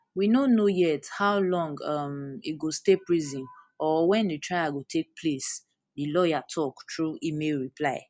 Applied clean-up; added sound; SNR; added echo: none; none; none; none.